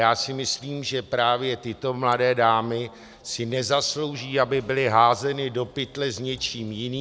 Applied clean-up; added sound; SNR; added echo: none; none; none; none.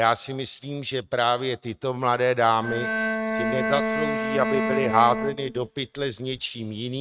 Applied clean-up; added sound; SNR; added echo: neural mask model RNNoise.